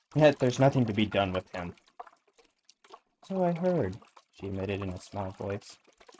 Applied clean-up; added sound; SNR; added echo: neural mask model RNNoise.